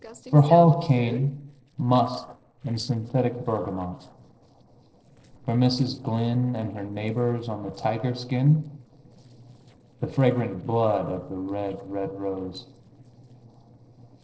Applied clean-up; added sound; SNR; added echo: neural separator model SepFormer DNS4.